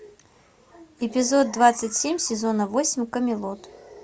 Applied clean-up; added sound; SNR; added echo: none; none; none; none.